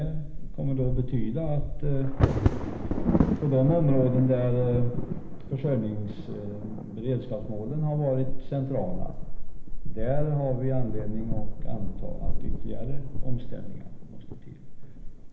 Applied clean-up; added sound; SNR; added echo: none; Thunder / Wind / Bird vocalization, bird call, bird song; -3 dB; reverberation time 1.1 s.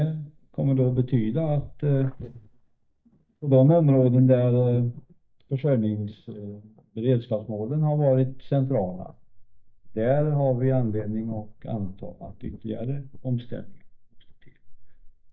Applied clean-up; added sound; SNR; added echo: neural mask model DeepFilterNet 3.